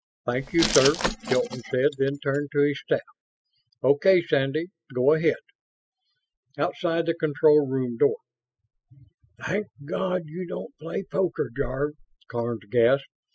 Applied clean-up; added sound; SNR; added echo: classical method spectral subtraction.